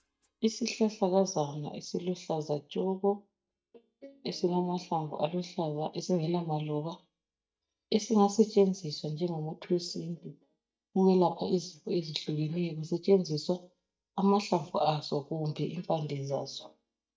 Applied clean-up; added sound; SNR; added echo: neural mask model DeepFilterNet 3.